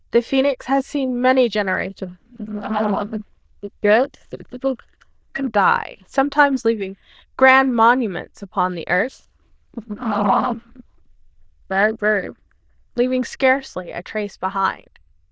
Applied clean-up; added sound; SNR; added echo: neural diffusion model UNIVERSE++.